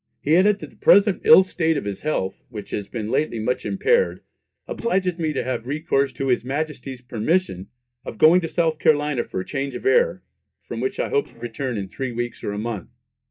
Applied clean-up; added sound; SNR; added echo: neural mask model DeepFilterNet 3.